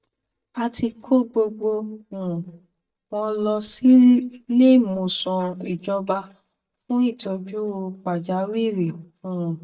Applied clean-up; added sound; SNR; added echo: neural mask model DeepFilterNet 3.